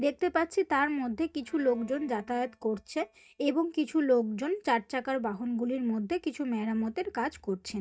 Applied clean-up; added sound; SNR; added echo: neural mask model DeepFilterNet 3.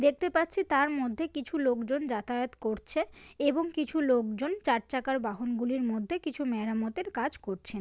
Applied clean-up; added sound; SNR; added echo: none; none; none; none.